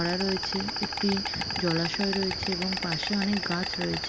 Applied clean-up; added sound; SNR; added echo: none; Insect; 2 dB; none.